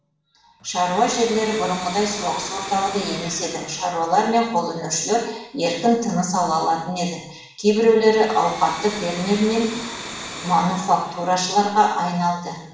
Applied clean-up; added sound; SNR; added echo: none; Domestic sounds, home sounds; 15 dB; reverberation time 0.6 s.